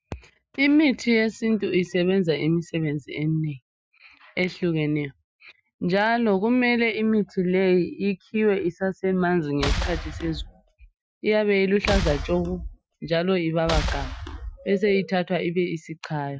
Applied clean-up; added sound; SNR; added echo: classical method Wiener filter.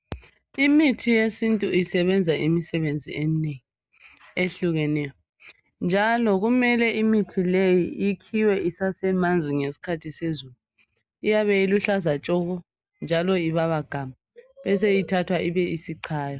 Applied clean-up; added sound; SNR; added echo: none; none; none; none.